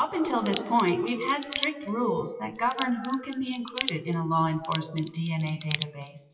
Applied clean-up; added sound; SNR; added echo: classical method WPE with log-MMSE.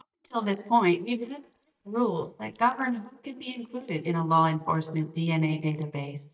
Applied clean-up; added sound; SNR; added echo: neural mask model DeepFilterNet 3.